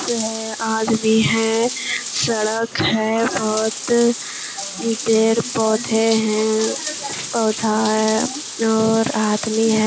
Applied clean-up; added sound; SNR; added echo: none; Bathtub (filling or washing); 9 dB; none.